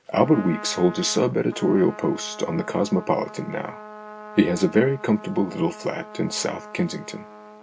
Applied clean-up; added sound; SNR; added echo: none; Trumpet; 16 dB; none.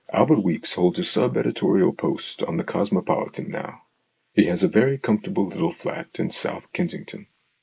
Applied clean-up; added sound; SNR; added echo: neural mask model Resemble Enhance denoiser.